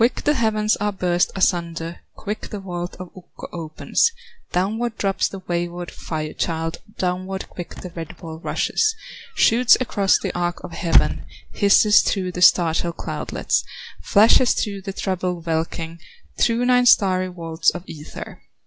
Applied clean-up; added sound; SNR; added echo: none; Squeak / Slam / Wood; 2 dB; none.